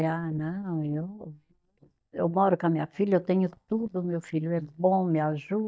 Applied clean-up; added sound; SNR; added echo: neural mask model DeepFilterNet 3.